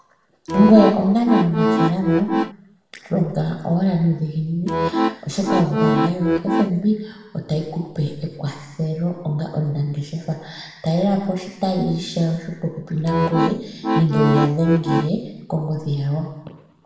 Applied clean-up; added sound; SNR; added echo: none; Accordion; 0 dB; reverberation time 0.9 s.